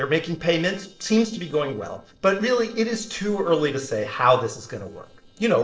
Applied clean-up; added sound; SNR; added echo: neural separator model SepFormer DNS4.